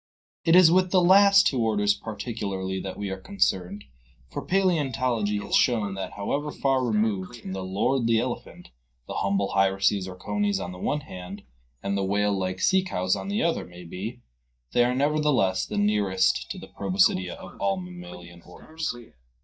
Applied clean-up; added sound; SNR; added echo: neural mask model DeepFilterNet 3.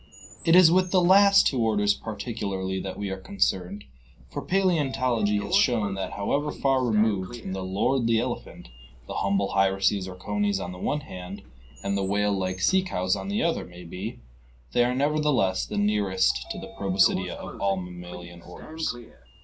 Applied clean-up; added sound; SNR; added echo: none; Sliding door; 19 dB; reverberation time 0.3 s.